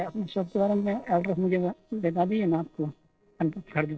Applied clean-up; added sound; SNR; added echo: neural separator model SepFormer DNS4.